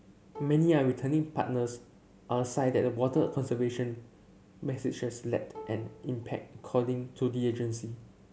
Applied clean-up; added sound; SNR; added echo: none; Plucked string instrument; 20 dB; none.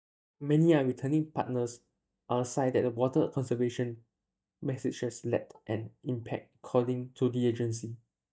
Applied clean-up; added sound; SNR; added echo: neural mask model DeepFilterNet 3.